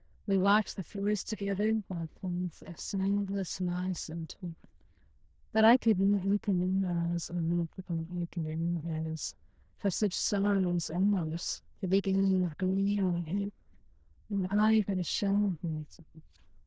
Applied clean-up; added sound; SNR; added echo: neural diffusion model UNIVERSE++.